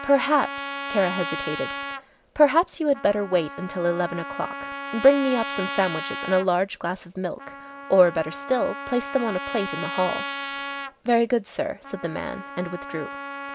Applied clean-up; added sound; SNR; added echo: none; Trumpet; 9 dB; none.